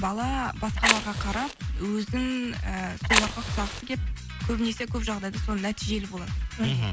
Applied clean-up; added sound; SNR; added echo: none; Fire; 0 dB; none.